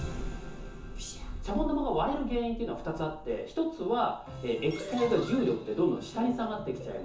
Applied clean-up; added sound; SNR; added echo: none; Thunder; 11 dB; reverberation time 0.6 s.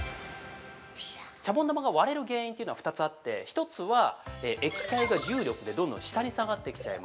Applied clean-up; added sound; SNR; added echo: none; none; none; none.